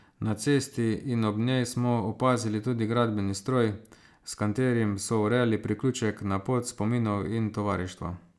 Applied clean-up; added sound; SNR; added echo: none; none; none; none.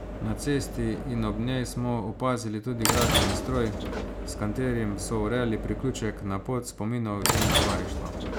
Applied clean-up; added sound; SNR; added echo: none; Sliding door / Train; 1 dB; none.